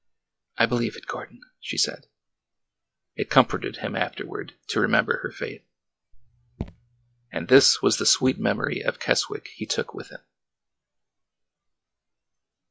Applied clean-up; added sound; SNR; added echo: classical method log-MMSE.